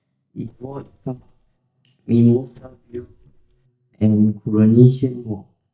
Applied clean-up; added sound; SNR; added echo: neural mask model DeepFilterNet 3.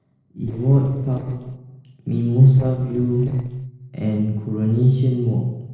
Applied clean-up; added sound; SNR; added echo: neural separator model SepFormer DNS4.